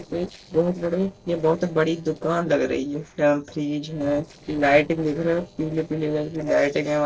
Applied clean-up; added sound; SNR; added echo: neural separator model SepFormer DNS4.